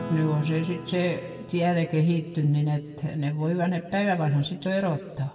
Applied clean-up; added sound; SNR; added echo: none; Acoustic guitar / Strum; 16 dB; reverberation time 1.6 s.